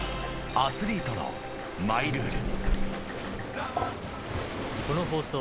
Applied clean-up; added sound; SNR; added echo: none; Waves, surf + Waves, surf; 2 dB; none.